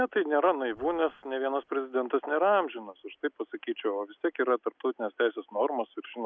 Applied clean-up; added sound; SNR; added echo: none; none; none; none.